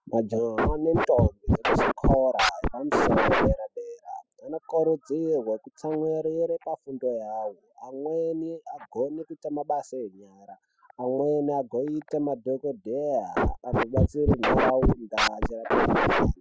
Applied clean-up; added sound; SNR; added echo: classical method spectral subtraction.